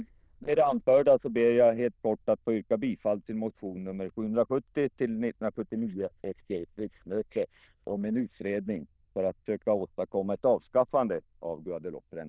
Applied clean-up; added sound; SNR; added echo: neural diffusion model UNIVERSE++.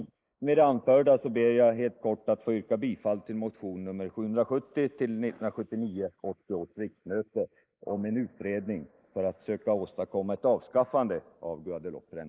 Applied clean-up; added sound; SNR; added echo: neural mask model Resemble Enhance denoiser.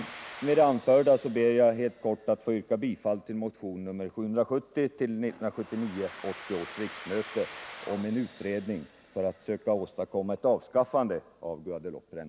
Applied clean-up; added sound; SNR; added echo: none; Domestic sounds, home sounds; 20 dB; none.